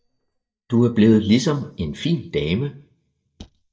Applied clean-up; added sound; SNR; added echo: neural mask model DeepFilterNet 3.